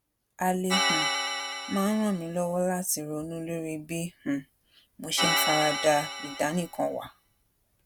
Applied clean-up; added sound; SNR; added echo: none; Organ; 1 dB; none.